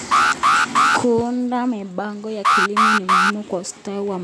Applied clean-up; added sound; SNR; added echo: none; Alarm; -5 dB; none.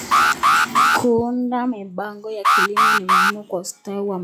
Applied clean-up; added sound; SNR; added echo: classical method log-MMSE.